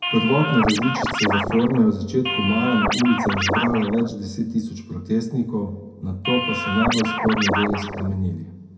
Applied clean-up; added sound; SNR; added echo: none; Scratching (performance technique); 3 dB; reverberation time 0.3 s.